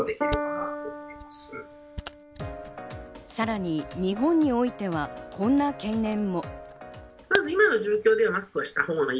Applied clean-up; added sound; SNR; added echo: none; Piano + Camera; 11 dB; none.